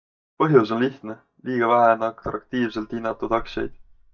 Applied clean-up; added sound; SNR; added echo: neural mask model DeepFilterNet 3.